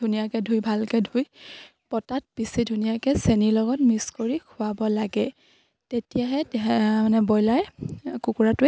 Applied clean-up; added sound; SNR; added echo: none; none; none; none.